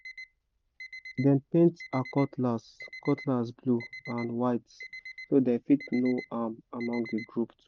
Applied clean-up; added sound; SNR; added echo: none; Alarm; 18 dB; none.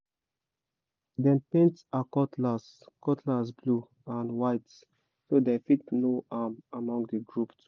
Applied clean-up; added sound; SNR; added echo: none; none; none; none.